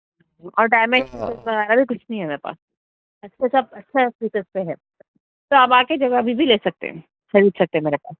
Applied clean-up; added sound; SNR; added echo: neural mask model DeepFilterNet 3.